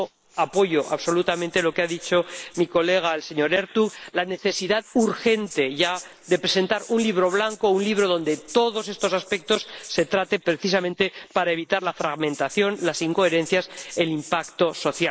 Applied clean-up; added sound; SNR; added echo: neural mask model Resemble Enhance denoiser.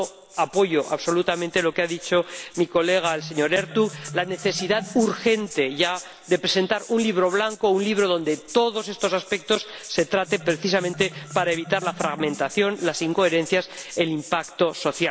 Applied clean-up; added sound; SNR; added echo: none; Marimba, xylophone + Rattle (instrument); 16 dB; none.